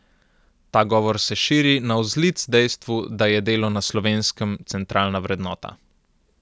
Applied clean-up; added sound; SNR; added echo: none; none; none; none.